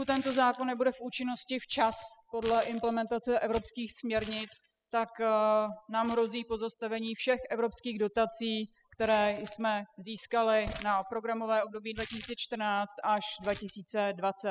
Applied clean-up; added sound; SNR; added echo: classical method spectral subtraction.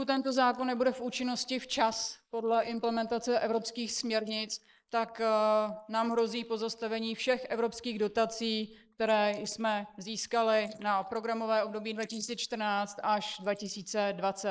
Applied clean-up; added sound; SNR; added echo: neural mask model Resemble Enhance denoiser.